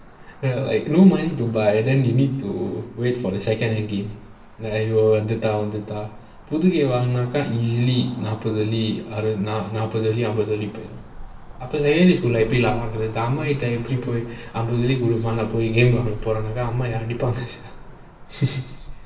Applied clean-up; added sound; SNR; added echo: none; Cricket / Motor vehicle (road); 17 dB; reverberation time 0.7 s.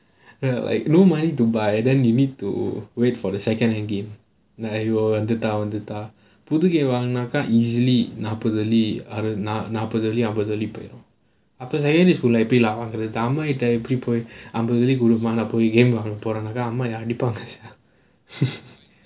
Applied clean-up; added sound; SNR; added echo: none; none; none; none.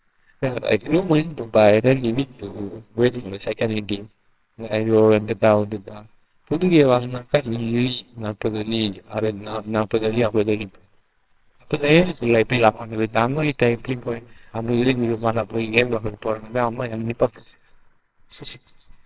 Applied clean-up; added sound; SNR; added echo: neural separator model SepFormer WHAMR!.